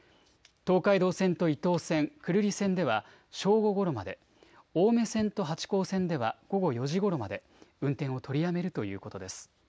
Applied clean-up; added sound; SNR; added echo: none; none; none; none.